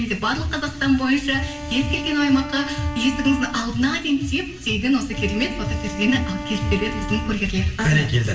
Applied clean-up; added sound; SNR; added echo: none; Wind instrument, woodwind instrument; 13 dB; reverberation time 0.7 s.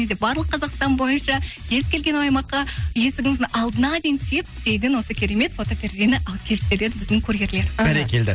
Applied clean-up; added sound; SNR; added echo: none; none; none; none.